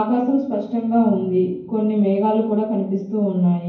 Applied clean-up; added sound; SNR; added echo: none; none; none; reverberation time 0.9 s.